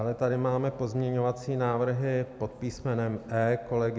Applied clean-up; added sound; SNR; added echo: none; none; none; none.